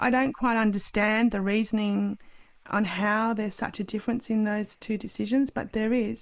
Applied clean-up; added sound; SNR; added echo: neural mask model Resemble Enhance denoiser.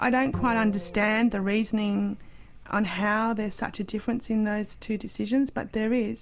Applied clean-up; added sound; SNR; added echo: none; Bowed string instrument; 15 dB; none.